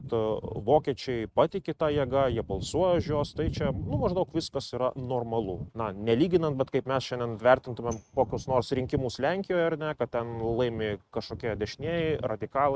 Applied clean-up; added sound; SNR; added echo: neural mask model RNNoise.